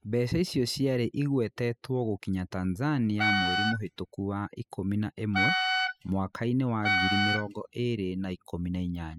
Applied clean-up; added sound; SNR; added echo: classical method spectral subtraction.